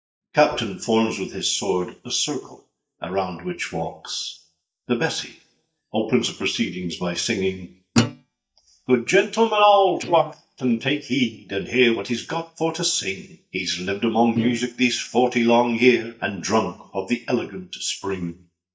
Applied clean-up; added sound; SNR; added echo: neural mask model DeepFilterNet 3.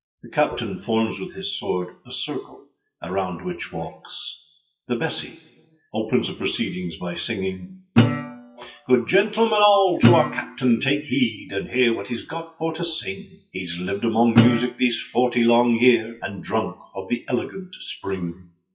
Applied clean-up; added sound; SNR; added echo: classical method WPE with log-MMSE.